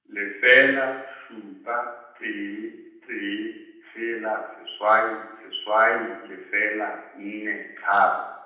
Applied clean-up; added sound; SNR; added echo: none; none; none; reverberation time 0.9 s.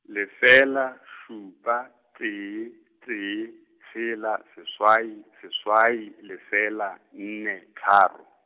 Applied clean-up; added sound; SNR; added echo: none; none; none; none.